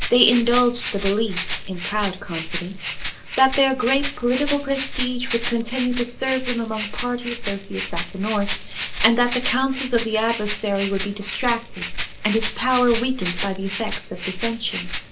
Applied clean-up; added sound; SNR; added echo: none; Rattle (instrument); 5 dB; reverberation time 0.2 s.